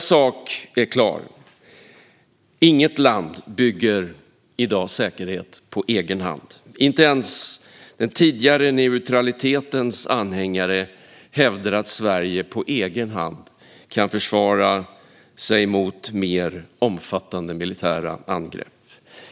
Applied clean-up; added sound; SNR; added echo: none; none; none; none.